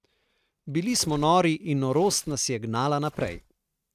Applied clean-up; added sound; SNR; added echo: neural mask model RNNoise.